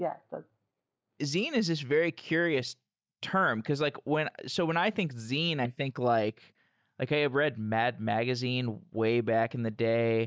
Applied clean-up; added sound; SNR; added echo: neural mask model DeepFilterNet 3.